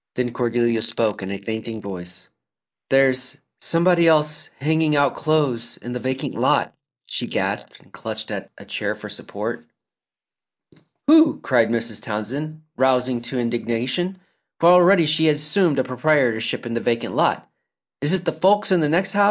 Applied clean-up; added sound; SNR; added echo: neural mask model Resemble Enhance denoiser.